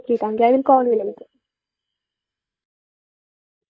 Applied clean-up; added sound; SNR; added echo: neural mask model DeepFilterNet 3.